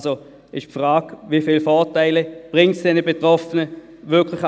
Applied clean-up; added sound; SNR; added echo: none; none; none; none.